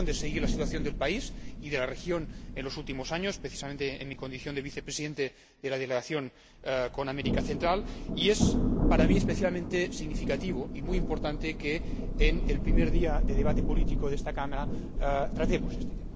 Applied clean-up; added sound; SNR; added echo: none; Thunder; -3 dB; none.